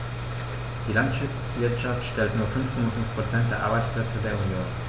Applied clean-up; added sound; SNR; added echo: none; Water; 14 dB; none.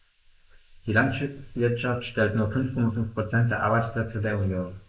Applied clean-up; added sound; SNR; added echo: neural mask model Resemble Enhance denoiser.